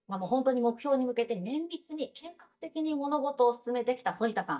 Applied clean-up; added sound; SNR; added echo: neural mask model DeepFilterNet 3.